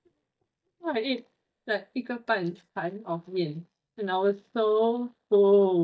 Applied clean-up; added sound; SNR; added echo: neural mask model DeepFilterNet 3.